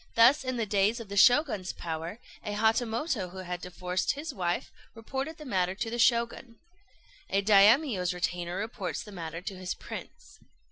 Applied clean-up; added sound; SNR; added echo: none; none; none; none.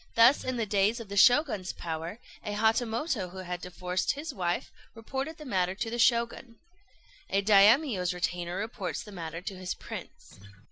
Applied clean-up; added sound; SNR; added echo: none; Acoustic guitar; 17 dB; none.